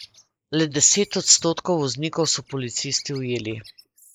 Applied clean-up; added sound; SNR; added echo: neural mask model Resemble Enhance denoiser.